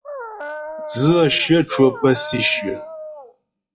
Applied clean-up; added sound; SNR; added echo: classical method WPE with log-MMSE.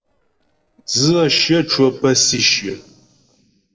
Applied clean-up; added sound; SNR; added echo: neural separator model SepFormer DNS4.